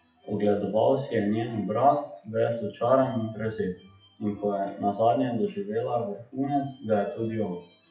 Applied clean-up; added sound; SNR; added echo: classical method WPE with log-MMSE.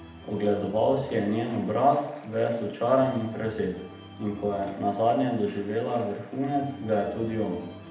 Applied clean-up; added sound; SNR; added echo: none; Organ; 19 dB; reverberation time 0.8 s.